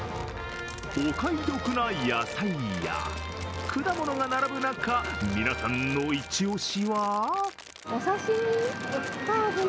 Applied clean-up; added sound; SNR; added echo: none; Crumpling, crinkling; 17 dB; none.